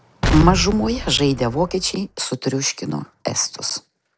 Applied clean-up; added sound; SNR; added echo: none; Explosion; 3 dB; none.